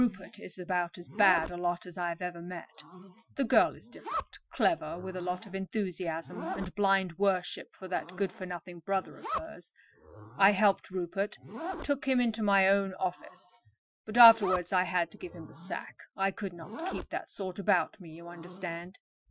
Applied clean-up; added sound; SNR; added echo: classical method Wiener filter.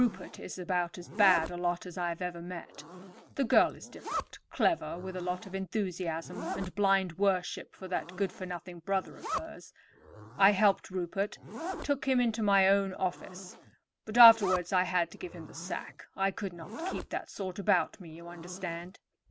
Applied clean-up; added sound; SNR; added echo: none; Zipper (clothing); 13 dB; none.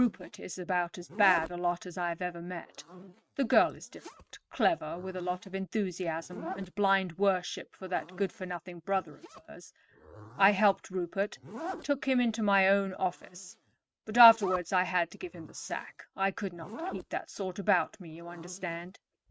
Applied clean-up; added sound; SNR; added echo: neural mask model RNNoise.